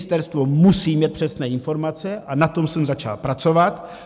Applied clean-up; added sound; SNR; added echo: none; none; none; none.